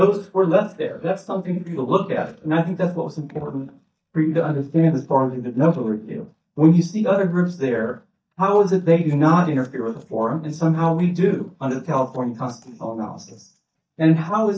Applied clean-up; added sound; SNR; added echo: neural mask model DeepFilterNet 3.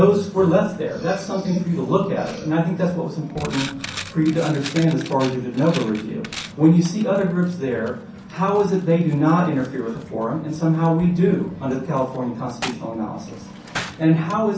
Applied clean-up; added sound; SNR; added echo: none; Coin (dropping); 16 dB; reverberation time 0.6 s.